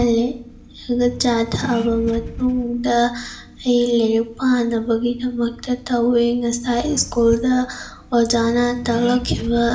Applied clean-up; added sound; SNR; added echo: none; Accelerating, revving, vroom; 14 dB; reverberation time 0.5 s.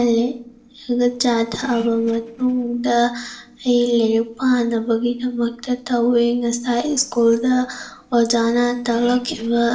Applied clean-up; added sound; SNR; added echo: neural separator model SepFormer DNS4.